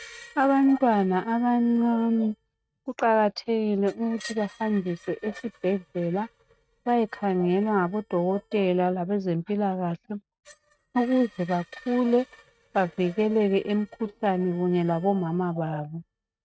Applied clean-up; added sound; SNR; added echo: neural mask model RNNoise.